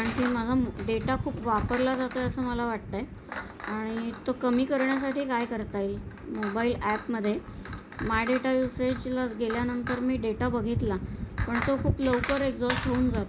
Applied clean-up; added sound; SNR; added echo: none; Chink, clink; 13 dB; none.